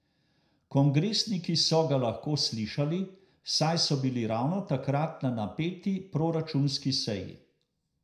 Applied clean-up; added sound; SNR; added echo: none; none; none; reverberation time 0.4 s.